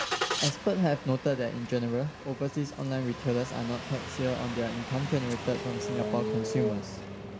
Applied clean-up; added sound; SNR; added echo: none; Engine starting; 5 dB; none.